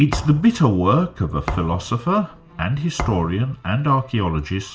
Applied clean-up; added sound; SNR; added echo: none; Thump, thud; 11 dB; reverberation time 0.4 s.